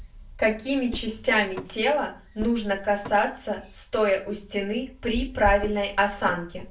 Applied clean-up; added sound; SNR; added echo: none; Car; 14 dB; reverberation time 0.3 s.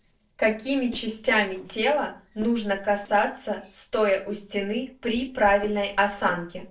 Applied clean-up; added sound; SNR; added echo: neural separator model SepFormer DNS4.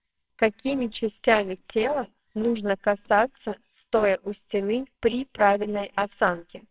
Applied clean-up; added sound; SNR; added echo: neural separator model SepFormer WHAMR!.